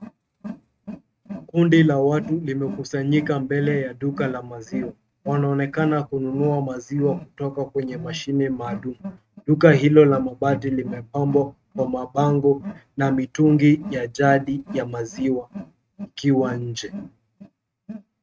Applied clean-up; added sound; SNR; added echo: neural mask model RNNoise.